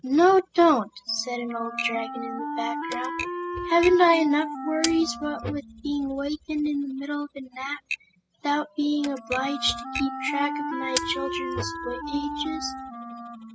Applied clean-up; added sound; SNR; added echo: classical method spectral subtraction.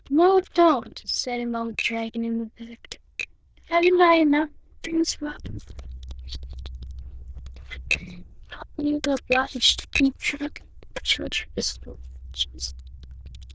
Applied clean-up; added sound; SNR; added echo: neural diffusion model UNIVERSE++.